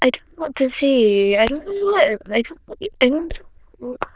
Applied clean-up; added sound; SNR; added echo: neural diffusion model UNIVERSE++.